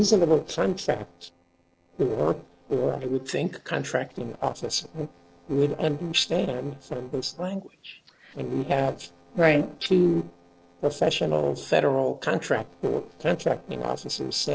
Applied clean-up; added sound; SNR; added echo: neural separator model SepFormer DNS4.